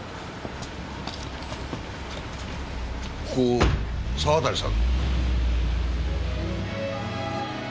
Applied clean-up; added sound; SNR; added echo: none; none; none; none.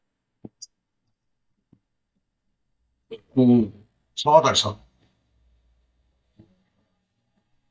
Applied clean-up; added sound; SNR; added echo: neural mask model DeepFilterNet 3.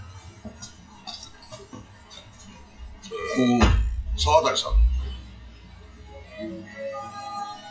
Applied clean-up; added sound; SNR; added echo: classical method WPE with log-MMSE.